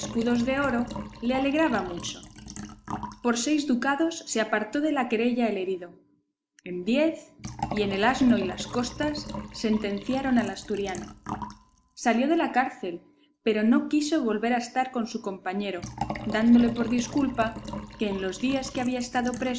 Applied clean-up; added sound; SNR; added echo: none; Liquid; 13 dB; none.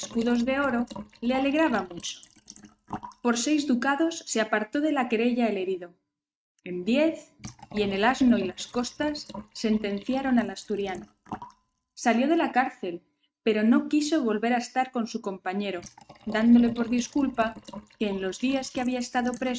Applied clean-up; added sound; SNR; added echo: neural mask model RNNoise.